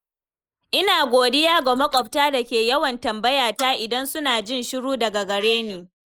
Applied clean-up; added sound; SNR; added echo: neural mask model Resemble Enhance denoiser.